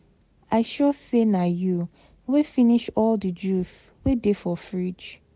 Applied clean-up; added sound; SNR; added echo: none; none; none; none.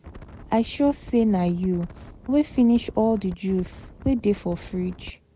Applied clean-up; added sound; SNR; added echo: none; Wind; 17 dB; none.